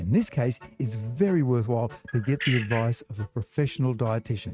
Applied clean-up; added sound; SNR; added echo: neural mask model RNNoise.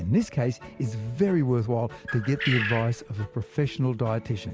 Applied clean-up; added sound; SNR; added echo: none; Bird; 6 dB; none.